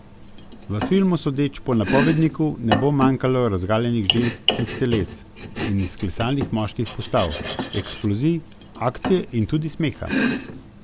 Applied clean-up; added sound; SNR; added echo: none; Domestic sounds, home sounds; 5 dB; none.